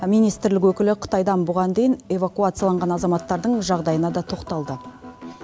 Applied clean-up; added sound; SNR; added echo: none; none; none; none.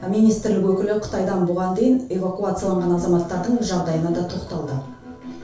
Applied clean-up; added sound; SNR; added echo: none; none; none; reverberation time 0.3 s.